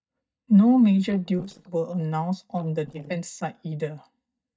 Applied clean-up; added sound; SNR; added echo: neural mask model DeepFilterNet 3.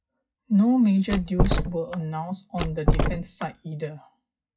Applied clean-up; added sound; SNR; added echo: classical method WPE with log-MMSE.